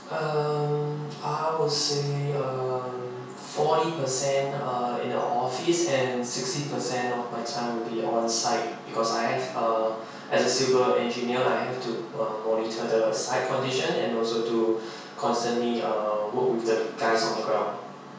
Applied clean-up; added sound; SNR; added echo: none; none; none; reverberation time 0.6 s.